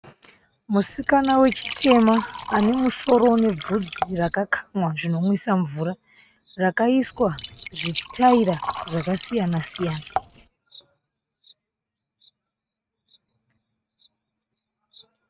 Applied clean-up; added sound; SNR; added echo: neural mask model RNNoise.